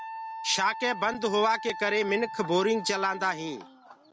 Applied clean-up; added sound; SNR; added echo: none; Wind instrument, woodwind instrument; 11 dB; none.